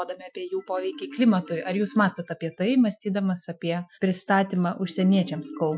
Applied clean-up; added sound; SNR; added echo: classical method Wiener filter.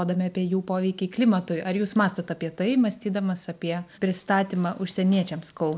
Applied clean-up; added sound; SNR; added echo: none; none; none; none.